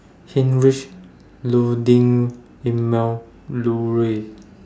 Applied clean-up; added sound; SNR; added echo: none; none; none; none.